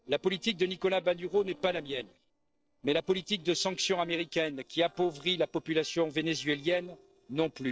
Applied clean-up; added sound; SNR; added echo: neural separator model SepFormer DNS4.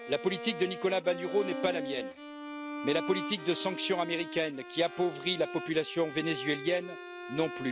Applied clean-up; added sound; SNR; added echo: none; Bowed string instrument; 8 dB; none.